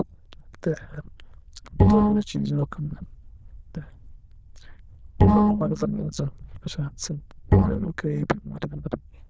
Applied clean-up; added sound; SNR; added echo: neural diffusion model UNIVERSE++.